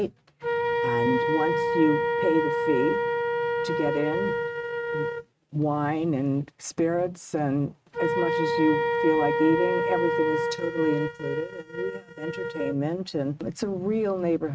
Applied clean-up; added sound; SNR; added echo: neural mask model RNNoise.